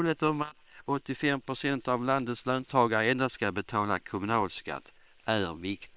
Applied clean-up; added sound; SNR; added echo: neural separator model SepFormer WHAM!.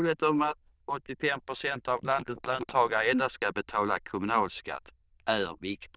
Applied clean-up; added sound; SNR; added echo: neural diffusion model UNIVERSE++.